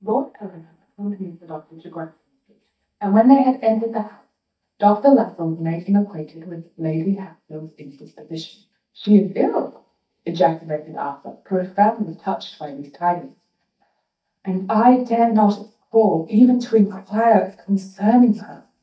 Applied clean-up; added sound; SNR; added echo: neural mask model DeepFilterNet 3.